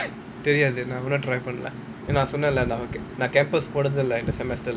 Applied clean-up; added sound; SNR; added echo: none; none; none; none.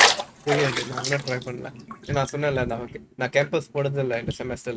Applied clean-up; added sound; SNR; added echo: neural mask model RNNoise.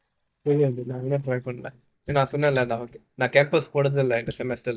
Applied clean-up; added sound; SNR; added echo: neural mask model DeepFilterNet 3.